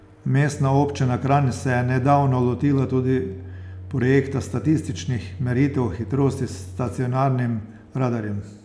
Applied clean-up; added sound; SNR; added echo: none; Microwave oven; 15 dB; none.